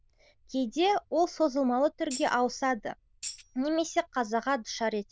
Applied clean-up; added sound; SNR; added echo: neural diffusion model UNIVERSE++.